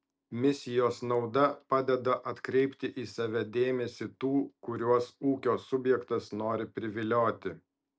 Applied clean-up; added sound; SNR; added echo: none; none; none; none.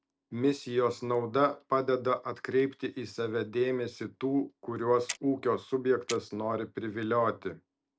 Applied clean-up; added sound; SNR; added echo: none; Clock; 15 dB; none.